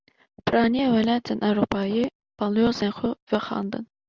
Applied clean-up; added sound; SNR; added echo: none; none; none; none.